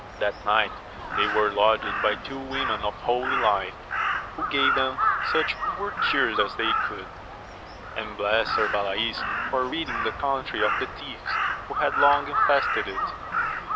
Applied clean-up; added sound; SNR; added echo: none; Crow; 1 dB; none.